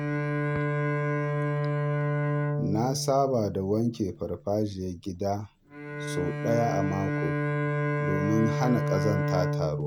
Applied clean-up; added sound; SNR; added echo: none; Bowed string instrument; -1 dB; none.